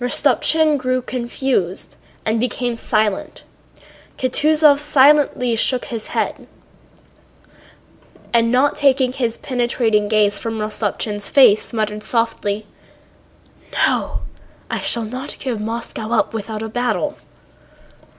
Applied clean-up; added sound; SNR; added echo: none; none; none; none.